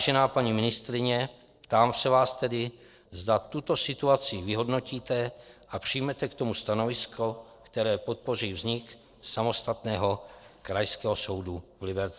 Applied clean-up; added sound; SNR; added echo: neural separator model SepFormer DNS4.